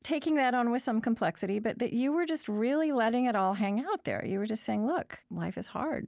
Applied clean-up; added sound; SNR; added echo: none; none; none; none.